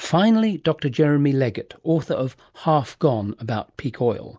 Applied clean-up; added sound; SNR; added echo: none; none; none; none.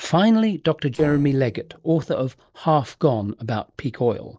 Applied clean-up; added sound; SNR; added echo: neural separator model SepFormer DNS4.